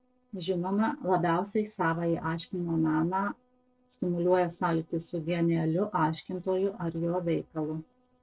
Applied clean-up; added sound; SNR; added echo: neural separator model SepFormer DNS4.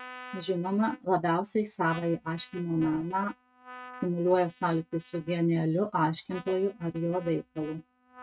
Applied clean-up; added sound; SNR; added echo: neural mask model RNNoise.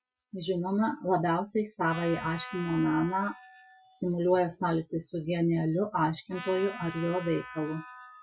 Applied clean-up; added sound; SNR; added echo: classical method Wiener filter.